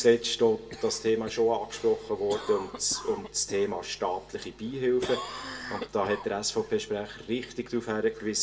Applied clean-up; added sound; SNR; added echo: none; Cough; 15 dB; reverberation time 0.2 s.